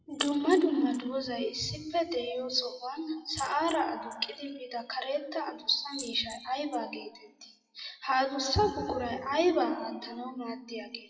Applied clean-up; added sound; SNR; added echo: classical method WPE with log-MMSE.